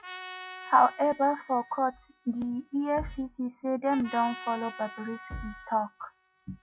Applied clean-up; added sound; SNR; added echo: classical method log-MMSE.